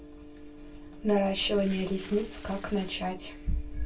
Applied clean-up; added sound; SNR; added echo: none; Tearing; 19 dB; reverberation time 0.2 s.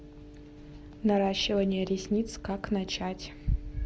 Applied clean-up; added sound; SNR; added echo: none; none; none; none.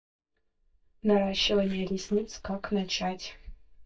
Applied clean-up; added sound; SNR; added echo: neural mask model DeepFilterNet 3.